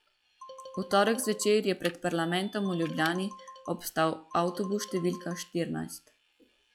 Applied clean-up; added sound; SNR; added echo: classical method log-MMSE.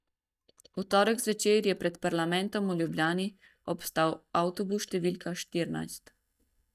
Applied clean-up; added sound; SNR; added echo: neural mask model DeepFilterNet 3.